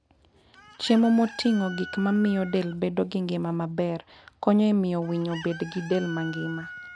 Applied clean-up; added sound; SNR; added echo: none; Chicken, rooster; 17 dB; none.